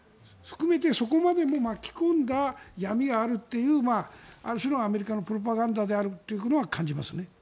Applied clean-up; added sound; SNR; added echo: none; none; none; none.